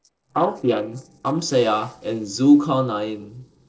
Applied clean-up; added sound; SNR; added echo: neural separator model SepFormer DNS4.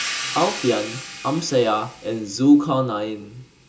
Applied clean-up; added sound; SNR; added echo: none; Hi-hat; 12 dB; reverberation time 0.2 s.